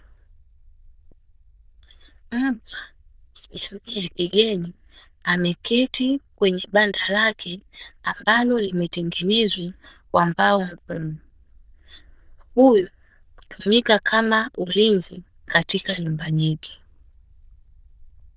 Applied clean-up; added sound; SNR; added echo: neural diffusion model UNIVERSE++.